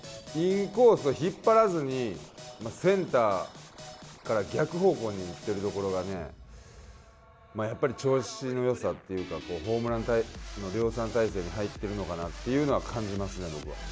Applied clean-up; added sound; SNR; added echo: none; none; none; none.